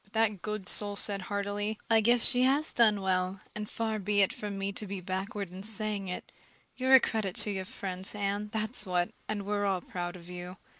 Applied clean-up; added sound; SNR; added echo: neural mask model Resemble Enhance denoiser.